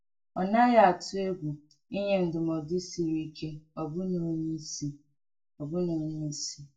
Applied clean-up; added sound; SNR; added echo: none; none; none; reverberation time 0.2 s.